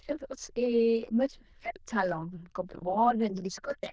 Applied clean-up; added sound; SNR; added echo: neural diffusion model UNIVERSE++.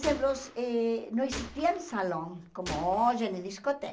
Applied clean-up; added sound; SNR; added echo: none; Gunshot, gunfire; 13 dB; none.